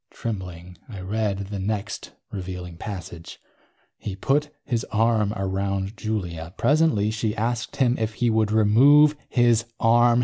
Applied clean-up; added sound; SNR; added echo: none; none; none; none.